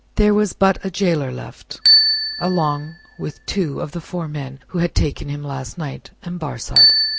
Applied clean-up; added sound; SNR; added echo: none; Bicycle bell; 1 dB; none.